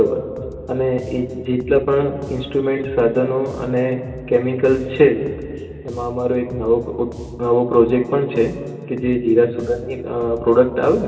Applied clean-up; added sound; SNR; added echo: none; Bass guitar; 17 dB; reverberation time 2.5 s.